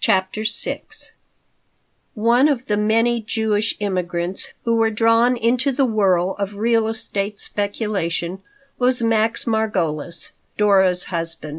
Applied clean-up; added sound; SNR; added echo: none; none; none; none.